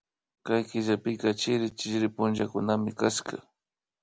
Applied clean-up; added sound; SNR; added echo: none; none; none; none.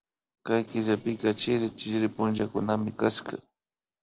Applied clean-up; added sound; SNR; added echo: neural separator model SepFormer DNS4.